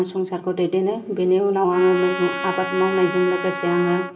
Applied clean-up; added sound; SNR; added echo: none; Trumpet; 10 dB; reverberation time 2.6 s.